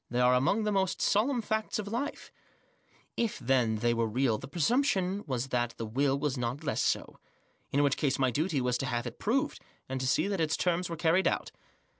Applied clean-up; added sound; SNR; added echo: none; none; none; none.